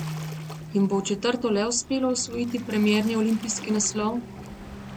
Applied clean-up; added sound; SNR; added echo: none; Keyboard (musical) + Waves, surf; 12 dB; none.